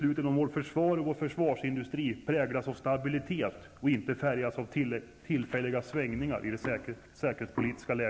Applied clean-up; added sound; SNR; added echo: none; none; none; none.